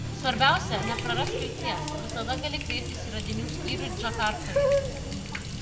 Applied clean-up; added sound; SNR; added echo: none; Water tap, faucet; -1 dB; reverberation time 1.0 s.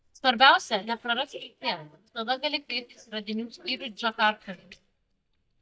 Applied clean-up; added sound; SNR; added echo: neural mask model DeepFilterNet 3.